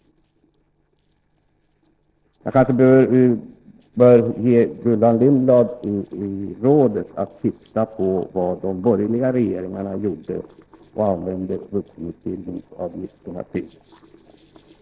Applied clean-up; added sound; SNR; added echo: neural separator model SepFormer DNS4.